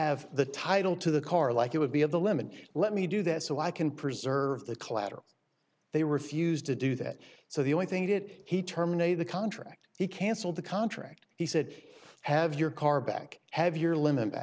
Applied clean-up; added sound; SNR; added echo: none; none; none; none.